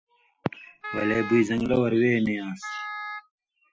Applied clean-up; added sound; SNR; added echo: classical method Wiener filter.